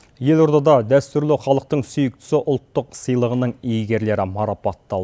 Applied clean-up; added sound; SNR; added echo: none; none; none; none.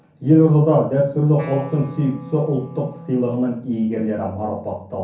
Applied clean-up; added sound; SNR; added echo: none; Wind instrument, woodwind instrument; 19 dB; reverberation time 0.6 s.